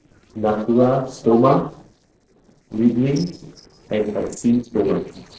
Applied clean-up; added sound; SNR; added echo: neural separator model SepFormer DNS4.